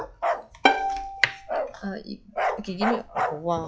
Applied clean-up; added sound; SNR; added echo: classical method log-MMSE.